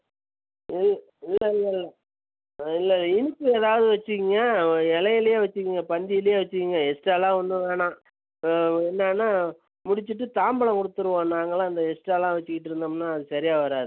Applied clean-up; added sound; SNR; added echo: none; none; none; none.